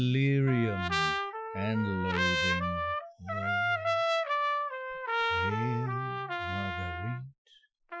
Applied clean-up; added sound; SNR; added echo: classical method Wiener filter.